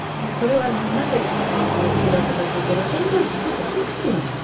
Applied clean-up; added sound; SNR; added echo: none; Train; -2 dB; reverberation time 0.2 s.